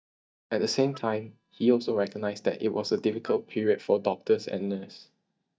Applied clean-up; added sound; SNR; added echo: neural mask model DeepFilterNet 3.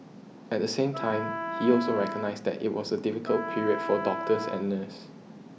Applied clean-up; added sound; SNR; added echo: none; Wind instrument, woodwind instrument; 7 dB; none.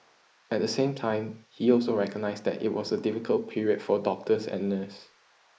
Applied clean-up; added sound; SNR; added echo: neural mask model Resemble Enhance denoiser.